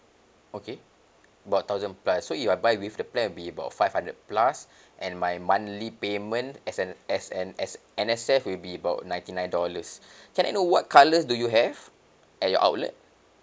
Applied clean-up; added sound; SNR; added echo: none; none; none; none.